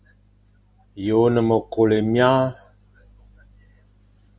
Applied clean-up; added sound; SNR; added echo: none; none; none; none.